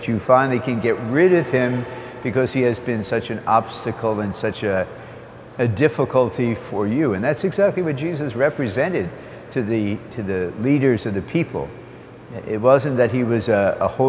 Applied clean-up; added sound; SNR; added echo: none; none; none; none.